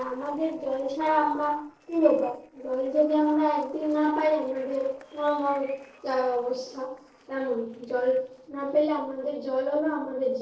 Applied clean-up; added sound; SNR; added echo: neural separator model SepFormer DNS4.